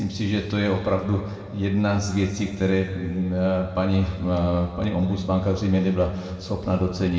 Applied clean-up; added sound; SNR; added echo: none; none; none; reverberation time 1.7 s.